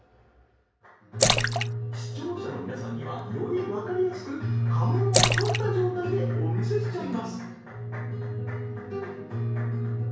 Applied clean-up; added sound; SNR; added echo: none; Splash, splatter; 1 dB; reverberation time 0.6 s.